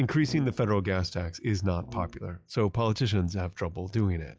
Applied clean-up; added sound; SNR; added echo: classical method log-MMSE.